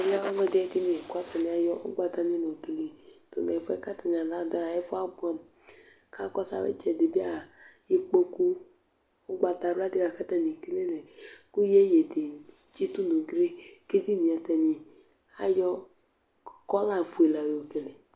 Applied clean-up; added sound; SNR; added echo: none; none; none; none.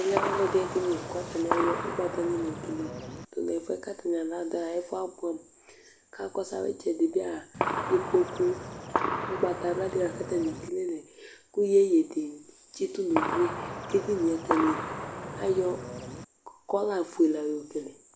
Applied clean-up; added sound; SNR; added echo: none; Gunshot, gunfire; 4 dB; none.